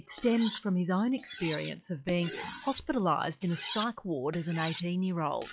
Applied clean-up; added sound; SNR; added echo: classical method log-MMSE.